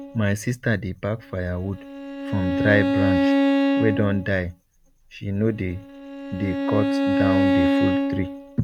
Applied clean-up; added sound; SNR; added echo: none; Bowed string instrument; -2 dB; none.